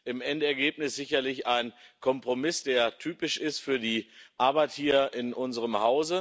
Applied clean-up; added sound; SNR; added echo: none; none; none; none.